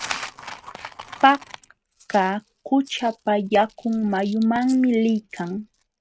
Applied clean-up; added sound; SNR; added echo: neural mask model RNNoise.